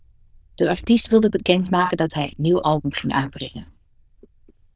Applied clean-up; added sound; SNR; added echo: neural diffusion model UNIVERSE++.